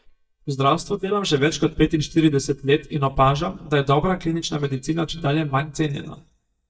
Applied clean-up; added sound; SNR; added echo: neural mask model DeepFilterNet 3.